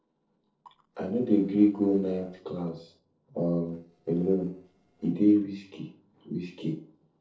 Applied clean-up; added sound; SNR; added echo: neural separator model SepFormer DNS4.